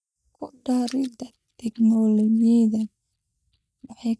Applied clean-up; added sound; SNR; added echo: neural mask model DeepFilterNet 3.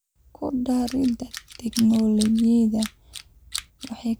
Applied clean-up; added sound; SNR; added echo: none; Tools; 15 dB; none.